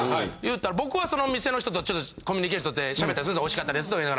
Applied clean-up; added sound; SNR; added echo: none; Writing; 20 dB; none.